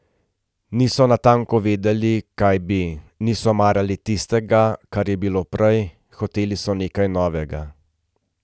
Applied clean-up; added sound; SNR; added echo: none; none; none; none.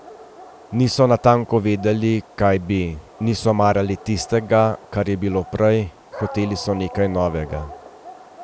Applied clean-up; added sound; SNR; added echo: none; Dog; 18 dB; none.